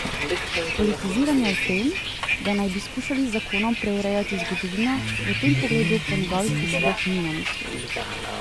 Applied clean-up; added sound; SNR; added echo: none; Bus + Electric guitar; 1 dB; none.